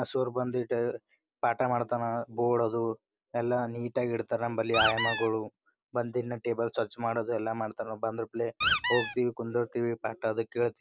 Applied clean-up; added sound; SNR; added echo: none; Squeak; -1 dB; none.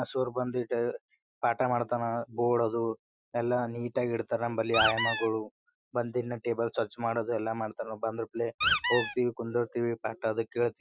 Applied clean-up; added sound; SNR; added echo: classical method Wiener filter.